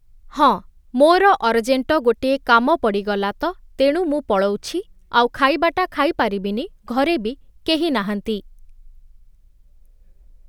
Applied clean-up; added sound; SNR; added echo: none; none; none; none.